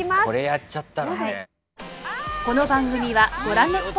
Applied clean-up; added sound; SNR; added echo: none; none; none; none.